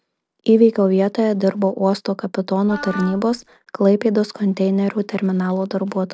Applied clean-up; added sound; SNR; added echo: none; Wind instrument, woodwind instrument; 14 dB; none.